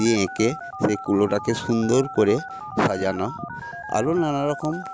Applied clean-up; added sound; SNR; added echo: none; Telephone; 12 dB; none.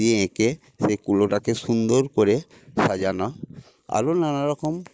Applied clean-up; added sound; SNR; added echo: neural mask model Resemble Enhance denoiser.